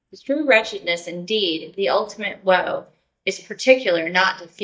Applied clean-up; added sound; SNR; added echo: neural mask model DeepFilterNet 3.